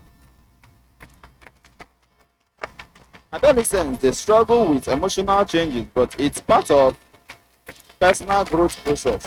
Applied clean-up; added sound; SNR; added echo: neural mask model RNNoise.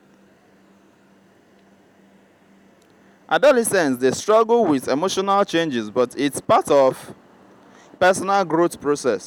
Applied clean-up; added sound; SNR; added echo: none; none; none; none.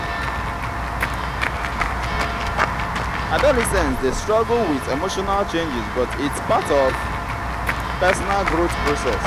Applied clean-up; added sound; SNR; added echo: none; Walk, footsteps / Run / Bell; 0 dB; none.